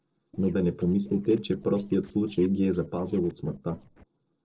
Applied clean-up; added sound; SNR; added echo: neural separator model SepFormer DNS4.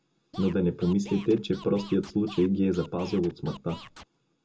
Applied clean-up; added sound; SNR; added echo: none; Scratching (performance technique); 19 dB; reverberation time 0.2 s.